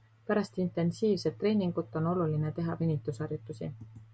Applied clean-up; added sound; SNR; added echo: none; none; none; none.